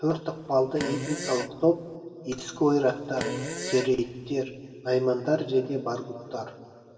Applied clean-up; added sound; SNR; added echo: none; Fart; 9 dB; reverberation time 2.8 s.